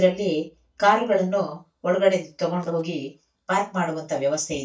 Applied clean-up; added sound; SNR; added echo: neural mask model DeepFilterNet 3.